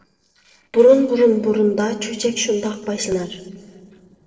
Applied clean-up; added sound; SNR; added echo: neural separator model SepFormer DNS4.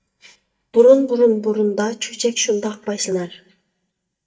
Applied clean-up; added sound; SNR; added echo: neural mask model DeepFilterNet 3.